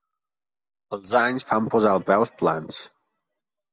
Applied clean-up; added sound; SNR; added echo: none; none; none; none.